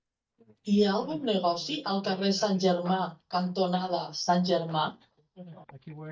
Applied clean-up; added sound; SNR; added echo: neural mask model DeepFilterNet 3.